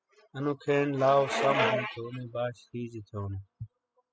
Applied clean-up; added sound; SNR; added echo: classical method spectral subtraction.